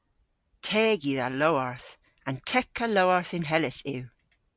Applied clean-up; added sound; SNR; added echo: none; none; none; none.